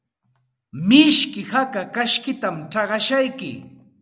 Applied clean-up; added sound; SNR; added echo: none; none; none; none.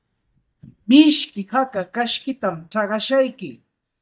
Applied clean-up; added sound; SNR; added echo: neural mask model DeepFilterNet 3.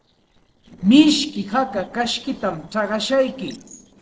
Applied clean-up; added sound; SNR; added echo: neural separator model SepFormer DNS4.